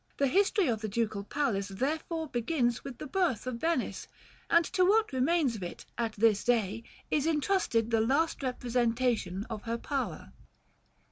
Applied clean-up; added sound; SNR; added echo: none; none; none; none.